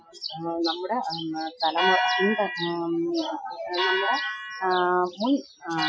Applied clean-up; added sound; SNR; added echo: classical method Wiener filter.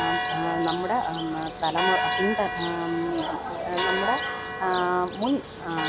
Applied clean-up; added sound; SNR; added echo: none; Church bell; 2 dB; none.